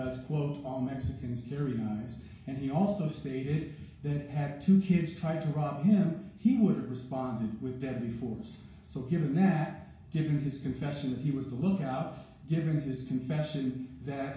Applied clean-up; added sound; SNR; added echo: none; none; none; reverberation time 0.6 s.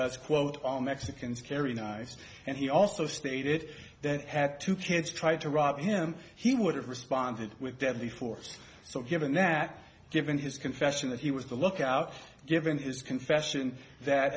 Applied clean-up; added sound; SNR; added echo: none; none; none; none.